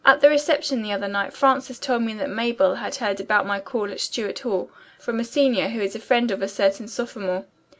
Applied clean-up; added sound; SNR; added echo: none; none; none; none.